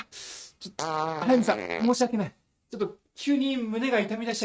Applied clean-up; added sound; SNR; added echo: neural mask model RNNoise.